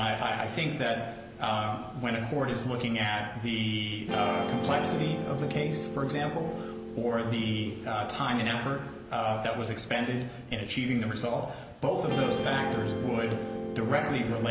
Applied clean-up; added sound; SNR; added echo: none; Guitar; 7 dB; none.